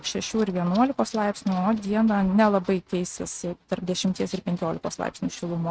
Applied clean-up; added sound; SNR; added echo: neural mask model RNNoise.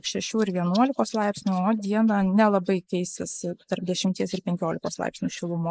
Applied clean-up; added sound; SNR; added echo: neural mask model Resemble Enhance denoiser.